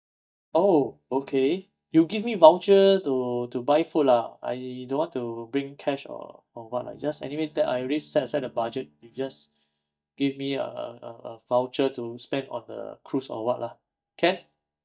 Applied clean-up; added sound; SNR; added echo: neural mask model DeepFilterNet 3.